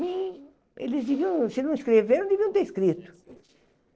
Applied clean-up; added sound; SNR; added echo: neural separator model SepFormer DNS4.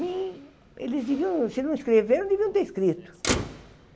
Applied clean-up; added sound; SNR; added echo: none; Motor vehicle (road); 10 dB; none.